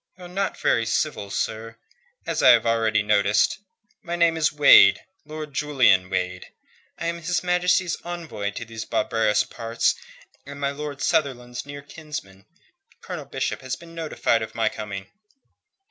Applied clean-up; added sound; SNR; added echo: none; none; none; none.